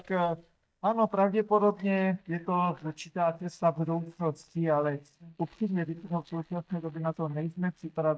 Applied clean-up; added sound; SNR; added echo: neural mask model DeepFilterNet 3.